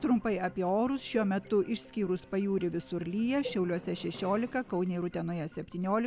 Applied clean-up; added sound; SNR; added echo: none; Cowbell; 17 dB; none.